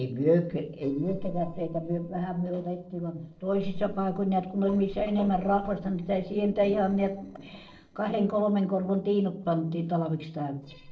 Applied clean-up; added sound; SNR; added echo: neural separator model SepFormer DNS4.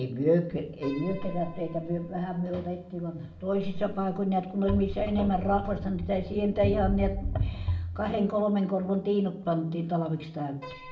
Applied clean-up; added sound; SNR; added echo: none; Piano; 17 dB; reverberation time 0.5 s.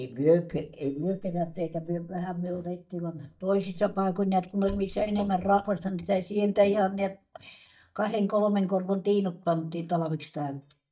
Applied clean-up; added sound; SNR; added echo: neural mask model DeepFilterNet 3.